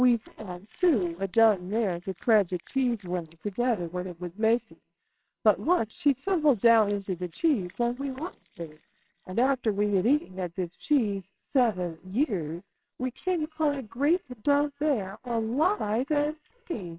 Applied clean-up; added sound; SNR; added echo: neural separator model SepFormer WHAMR!.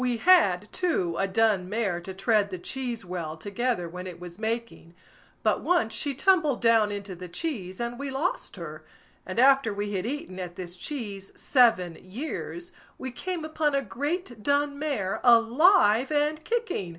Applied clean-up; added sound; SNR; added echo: none; none; none; none.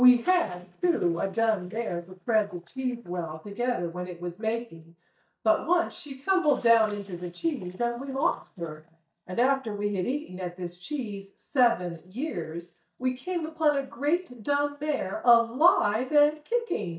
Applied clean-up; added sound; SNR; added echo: neural mask model DeepFilterNet 3.